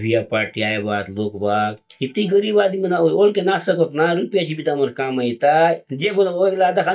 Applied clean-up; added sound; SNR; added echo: neural mask model DeepFilterNet 3.